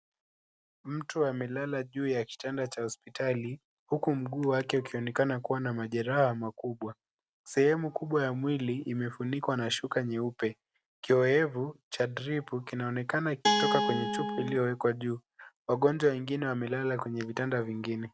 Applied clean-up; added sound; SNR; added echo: none; Guitar; -3 dB; none.